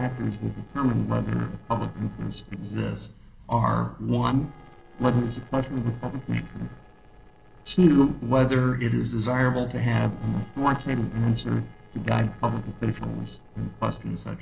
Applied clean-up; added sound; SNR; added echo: neural separator model SepFormer DNS4.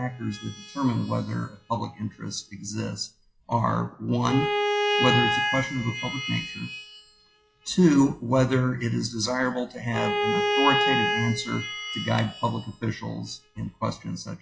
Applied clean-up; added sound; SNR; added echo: classical method WPE with log-MMSE.